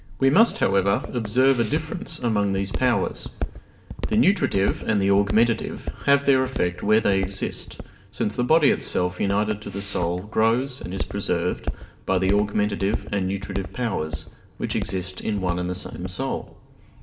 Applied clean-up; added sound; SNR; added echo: none; Walk, footsteps; 10 dB; reverberation time 1.2 s.